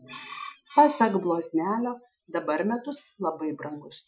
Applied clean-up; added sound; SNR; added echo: classical method Wiener filter.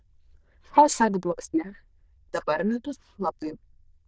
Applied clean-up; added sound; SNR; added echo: neural diffusion model UNIVERSE++.